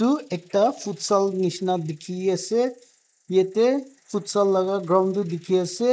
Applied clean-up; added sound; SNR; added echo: neural mask model Resemble Enhance denoiser.